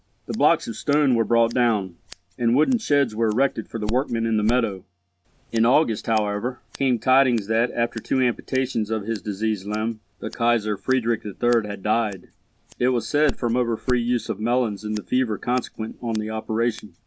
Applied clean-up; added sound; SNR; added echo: none; Scissors; 17 dB; none.